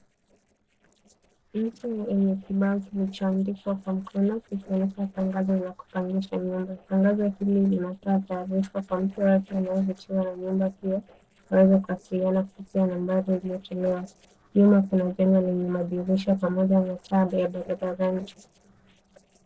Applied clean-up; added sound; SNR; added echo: neural separator model SepFormer DNS4.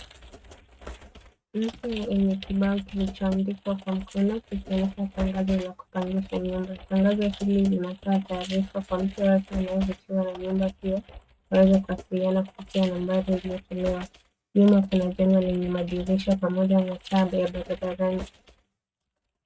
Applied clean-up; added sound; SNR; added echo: neural mask model RNNoise.